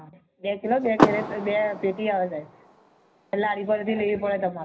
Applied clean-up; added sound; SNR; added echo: none; Car; 3 dB; reverberation time 0.5 s.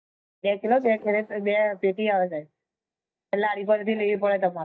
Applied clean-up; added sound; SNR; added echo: neural mask model DeepFilterNet 3.